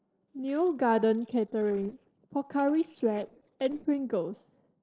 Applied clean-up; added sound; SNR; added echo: neural separator model SepFormer DNS4.